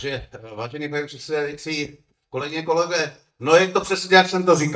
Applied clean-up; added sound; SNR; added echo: neural mask model DeepFilterNet 3.